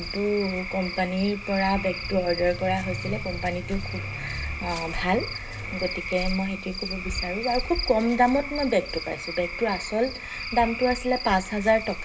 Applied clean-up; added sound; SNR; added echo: none; Cricket / Frog; 7 dB; reverberation time 0.2 s.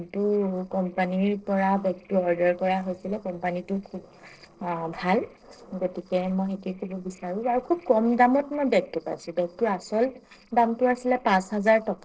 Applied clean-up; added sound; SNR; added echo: neural separator model SepFormer DNS4.